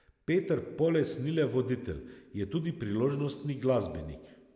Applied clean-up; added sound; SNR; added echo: none; none; none; none.